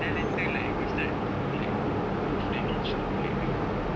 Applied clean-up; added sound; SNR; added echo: none; none; none; none.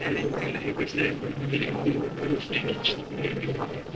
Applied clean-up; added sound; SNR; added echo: neural separator model SepFormer DNS4.